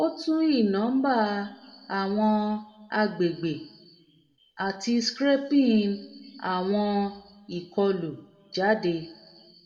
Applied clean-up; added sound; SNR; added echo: none; none; none; reverberation time 0.8 s.